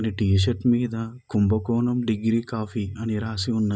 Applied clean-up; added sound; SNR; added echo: none; none; none; none.